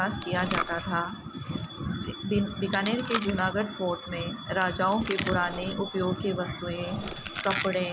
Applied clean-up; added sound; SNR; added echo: none; Chewing, mastication + Mechanisms; 9 dB; none.